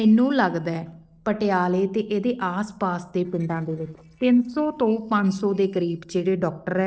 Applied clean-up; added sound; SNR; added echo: neural separator model SepFormer DNS4.